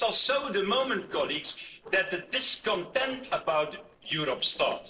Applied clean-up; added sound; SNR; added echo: neural separator model SepFormer DNS4.